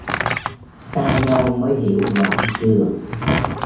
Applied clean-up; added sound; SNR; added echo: none; Door; 3 dB; reverberation time 0.9 s.